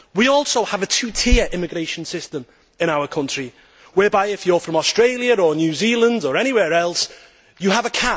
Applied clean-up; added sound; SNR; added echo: none; none; none; none.